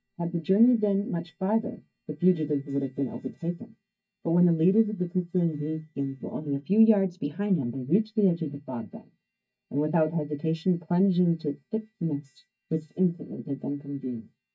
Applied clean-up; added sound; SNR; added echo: neural mask model DeepFilterNet 3.